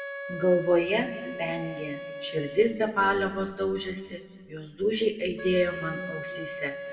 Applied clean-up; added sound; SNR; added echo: none; Wind instrument, woodwind instrument; 11 dB; reverberation time 1.3 s.